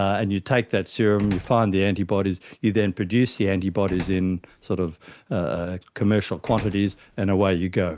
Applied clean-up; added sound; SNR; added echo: none; Slam; 20 dB; none.